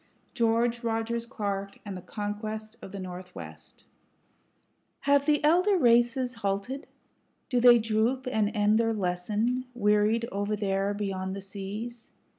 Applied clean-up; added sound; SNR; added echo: none; none; none; none.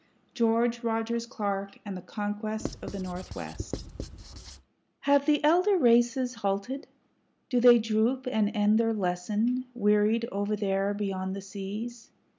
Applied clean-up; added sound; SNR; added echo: none; Writing; 11 dB; none.